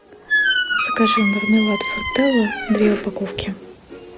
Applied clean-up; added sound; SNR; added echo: none; Squeak; 1 dB; none.